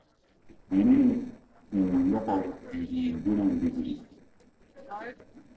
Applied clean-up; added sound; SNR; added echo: neural separator model SepFormer DNS4.